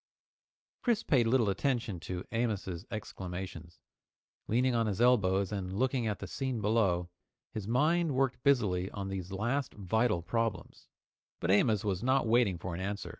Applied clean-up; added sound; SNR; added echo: none; none; none; none.